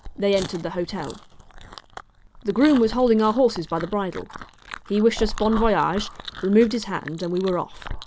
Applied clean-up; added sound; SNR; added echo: none; Chewing, mastication; 12 dB; none.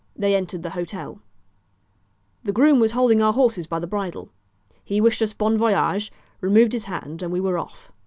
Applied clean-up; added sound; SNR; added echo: none; none; none; none.